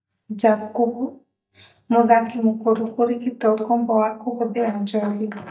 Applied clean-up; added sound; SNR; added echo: neural mask model DeepFilterNet 3.